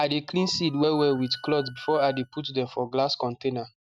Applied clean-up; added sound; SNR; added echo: neural mask model RNNoise.